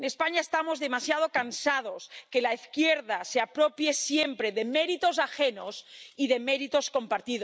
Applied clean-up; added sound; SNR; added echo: none; none; none; none.